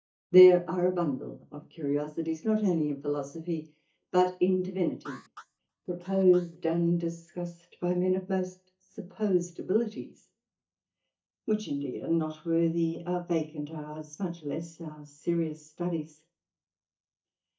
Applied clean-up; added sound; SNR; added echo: neural mask model DeepFilterNet 3.